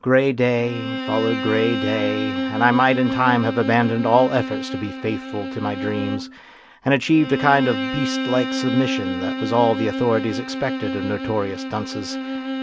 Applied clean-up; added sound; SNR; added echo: none; Bowed string instrument; 5 dB; none.